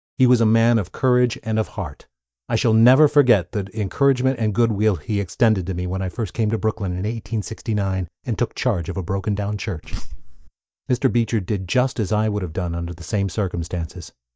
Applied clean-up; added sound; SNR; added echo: neural mask model DeepFilterNet 3.